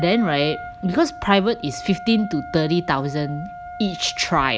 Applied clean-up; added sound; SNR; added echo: none; Wind instrument, woodwind instrument; 13 dB; none.